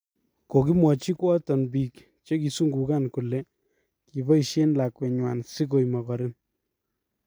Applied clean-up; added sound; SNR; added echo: none; none; none; none.